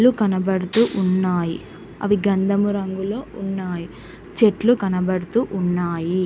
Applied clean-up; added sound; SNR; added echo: none; Clapping; 15 dB; none.